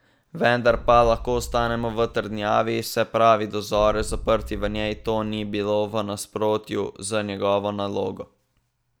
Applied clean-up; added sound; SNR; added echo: none; Boom; 12 dB; none.